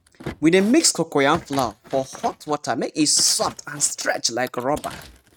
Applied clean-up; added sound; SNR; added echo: neural mask model RNNoise.